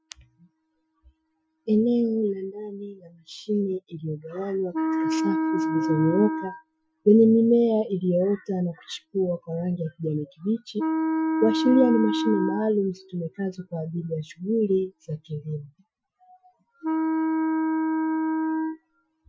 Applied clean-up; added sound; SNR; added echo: classical method Wiener filter.